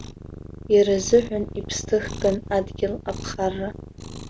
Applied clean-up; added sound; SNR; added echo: none; Cat; 12 dB; none.